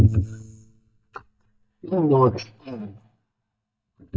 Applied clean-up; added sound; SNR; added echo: neural mask model DeepFilterNet 3.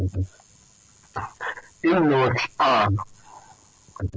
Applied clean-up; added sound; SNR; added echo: none; none; none; none.